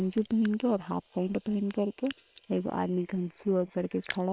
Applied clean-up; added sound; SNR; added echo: neural separator model SepFormer WHAM!.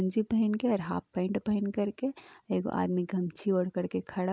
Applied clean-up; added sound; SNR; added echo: none; none; none; none.